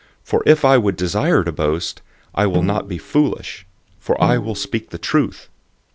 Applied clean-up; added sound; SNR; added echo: none; Snare drum; 9 dB; none.